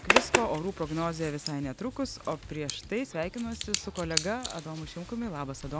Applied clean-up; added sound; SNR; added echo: none; Zipper (clothing); 1 dB; none.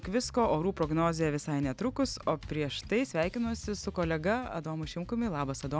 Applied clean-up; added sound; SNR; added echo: none; none; none; none.